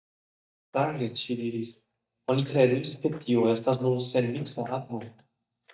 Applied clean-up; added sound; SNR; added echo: neural mask model DeepFilterNet 3.